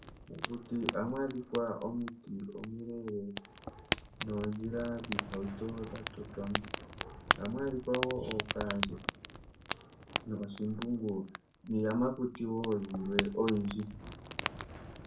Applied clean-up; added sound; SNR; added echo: none; Fire; 2 dB; reverberation time 0.3 s.